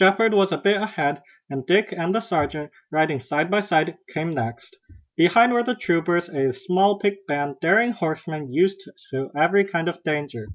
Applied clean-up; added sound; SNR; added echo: none; none; none; none.